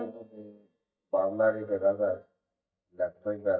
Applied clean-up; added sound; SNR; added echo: neural mask model DeepFilterNet 3.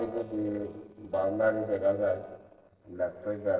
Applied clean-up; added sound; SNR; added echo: neural separator model SepFormer DNS4.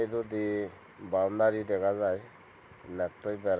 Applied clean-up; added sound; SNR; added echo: none; none; none; none.